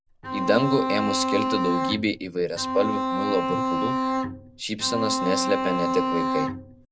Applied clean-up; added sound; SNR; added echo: none; Bowed string instrument; 0 dB; none.